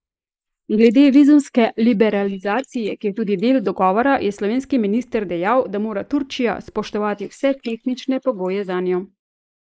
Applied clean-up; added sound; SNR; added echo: neural mask model Resemble Enhance denoiser.